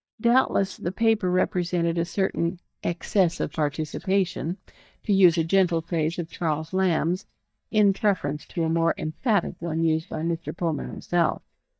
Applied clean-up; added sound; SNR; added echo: neural mask model DeepFilterNet 3.